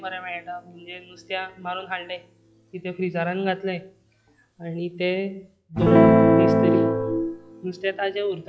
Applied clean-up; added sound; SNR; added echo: classical method log-MMSE.